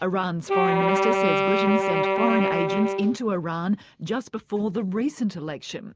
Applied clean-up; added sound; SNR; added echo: none; Wind instrument, woodwind instrument; -2 dB; none.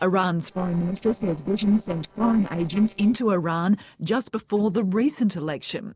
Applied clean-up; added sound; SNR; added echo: neural separator model SepFormer DNS4.